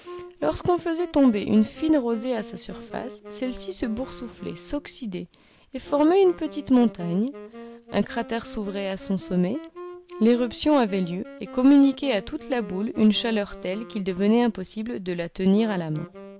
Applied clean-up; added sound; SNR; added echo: none; Wind instrument, woodwind instrument; 18 dB; none.